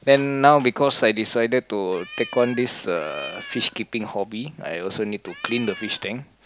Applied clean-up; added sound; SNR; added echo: none; Cat; 15 dB; none.